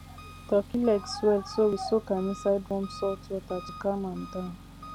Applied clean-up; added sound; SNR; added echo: none; Engine; 16 dB; none.